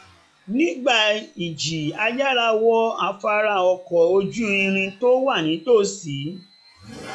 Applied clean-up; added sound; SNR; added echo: classical method log-MMSE.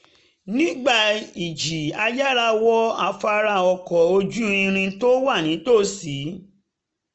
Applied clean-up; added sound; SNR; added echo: none; none; none; none.